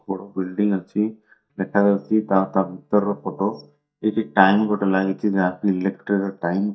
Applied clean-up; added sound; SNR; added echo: neural mask model DeepFilterNet 3.